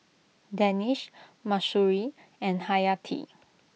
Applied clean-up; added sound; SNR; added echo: none; none; none; none.